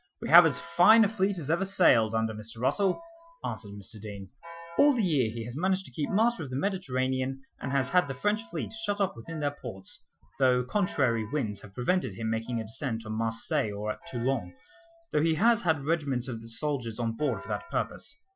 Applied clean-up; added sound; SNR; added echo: classical method Wiener filter.